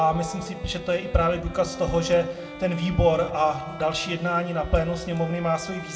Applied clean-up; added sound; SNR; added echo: none; Bowed string instrument; 14 dB; reverberation time 0.9 s.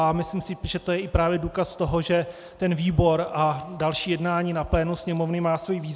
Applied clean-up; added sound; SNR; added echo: none; none; none; none.